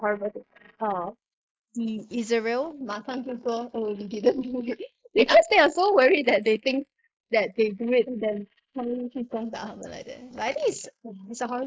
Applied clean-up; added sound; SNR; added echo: neural mask model Resemble Enhance denoiser.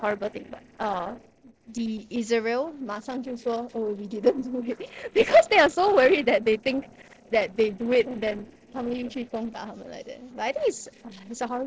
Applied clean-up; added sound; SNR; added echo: neural separator model SepFormer DNS4.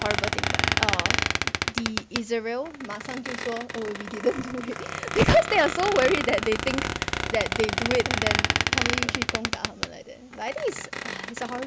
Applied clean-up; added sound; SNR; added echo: none; Squeak; 1 dB; none.